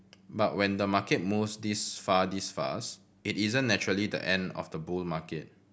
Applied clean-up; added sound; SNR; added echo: none; none; none; none.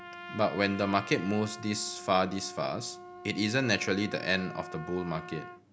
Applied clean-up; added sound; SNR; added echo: none; Trumpet; 13 dB; none.